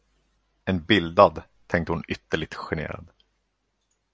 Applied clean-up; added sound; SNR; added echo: none; none; none; none.